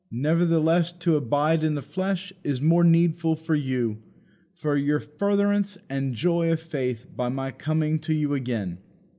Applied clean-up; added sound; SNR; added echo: none; none; none; none.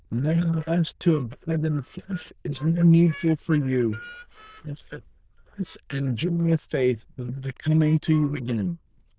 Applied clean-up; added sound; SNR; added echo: neural diffusion model UNIVERSE++.